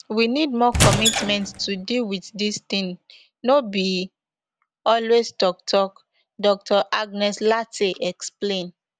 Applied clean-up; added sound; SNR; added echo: none; Squeak / Wood; -1 dB; none.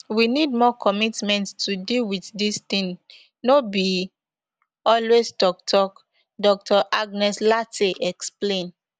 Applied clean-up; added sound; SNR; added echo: none; none; none; none.